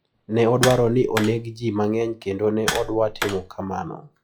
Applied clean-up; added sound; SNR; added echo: classical method log-MMSE.